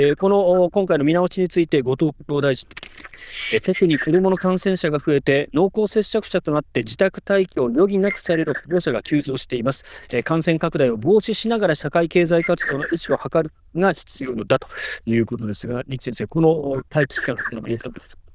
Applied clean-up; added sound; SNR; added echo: neural diffusion model UNIVERSE++.